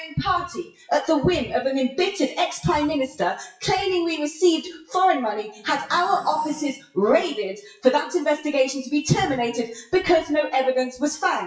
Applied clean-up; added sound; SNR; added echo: classical method WPE with log-MMSE.